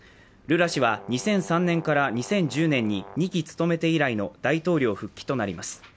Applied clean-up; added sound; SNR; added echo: none; Brass instrument; 19 dB; none.